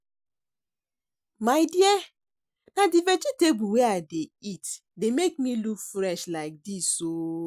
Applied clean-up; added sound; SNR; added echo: none; none; none; none.